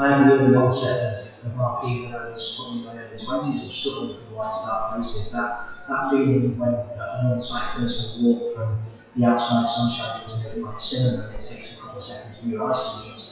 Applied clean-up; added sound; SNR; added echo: classical method WPE with log-MMSE.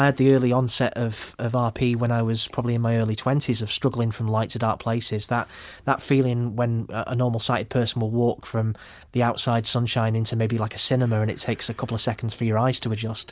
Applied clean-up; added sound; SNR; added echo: none; none; none; none.